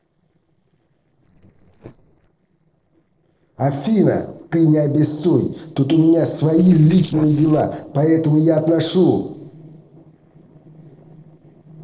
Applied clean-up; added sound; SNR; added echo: neural separator model SepFormer DNS4.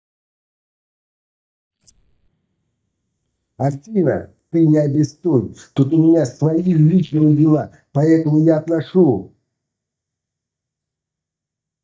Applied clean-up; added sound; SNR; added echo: neural mask model DeepFilterNet 3.